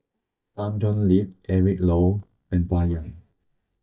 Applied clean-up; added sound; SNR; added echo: neural mask model DeepFilterNet 3.